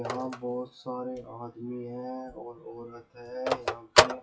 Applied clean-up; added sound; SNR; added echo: classical method WPE with log-MMSE.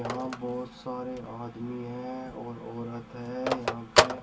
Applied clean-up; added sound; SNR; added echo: none; Telephone; -4 dB; reverberation time 0.2 s.